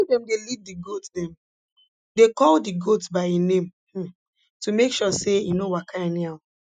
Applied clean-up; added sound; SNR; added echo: classical method Wiener filter.